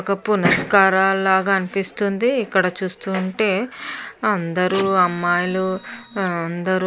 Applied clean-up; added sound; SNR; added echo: none; Printer; 16 dB; none.